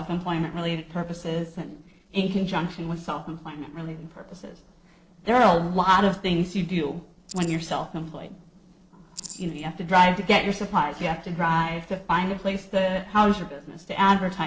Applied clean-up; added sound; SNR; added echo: neural separator model SepFormer DNS4.